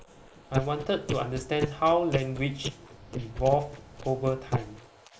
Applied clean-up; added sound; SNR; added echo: neural mask model Resemble Enhance denoiser.